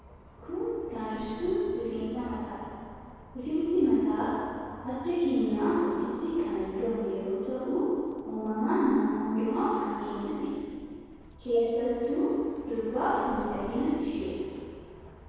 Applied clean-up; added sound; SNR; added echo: none; Bus; 20 dB; reverberation time 2.2 s.